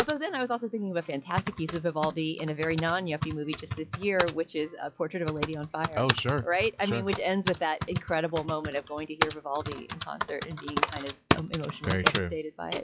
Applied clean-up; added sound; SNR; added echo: classical method log-MMSE.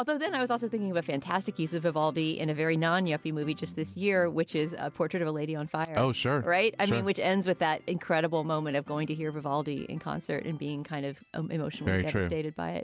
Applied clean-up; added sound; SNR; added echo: none; none; none; none.